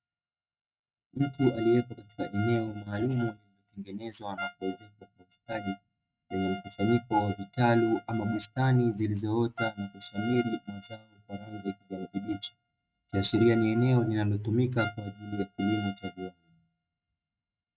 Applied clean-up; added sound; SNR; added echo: neural mask model RNNoise.